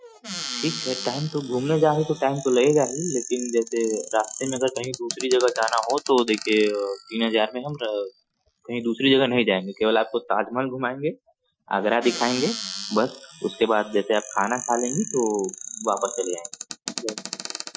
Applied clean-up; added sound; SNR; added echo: classical method Wiener filter.